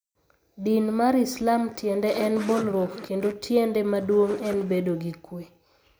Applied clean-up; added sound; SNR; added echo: none; Zipper (clothing); 15 dB; none.